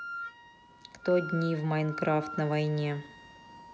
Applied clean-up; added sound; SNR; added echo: none; Wind instrument, woodwind instrument; 12 dB; none.